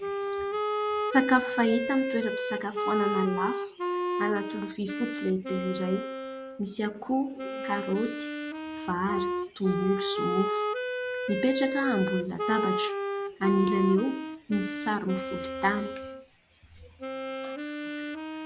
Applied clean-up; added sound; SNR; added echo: none; Wind instrument, woodwind instrument; 2 dB; none.